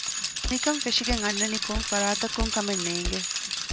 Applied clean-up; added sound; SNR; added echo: none; Bicycle; -1 dB; none.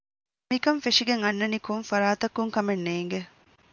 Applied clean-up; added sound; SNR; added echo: none; none; none; none.